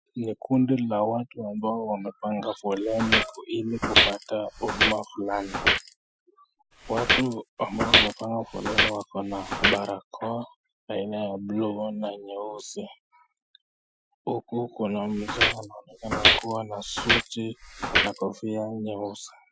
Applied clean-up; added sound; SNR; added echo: classical method Wiener filter.